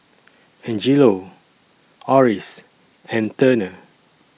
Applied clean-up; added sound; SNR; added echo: none; none; none; none.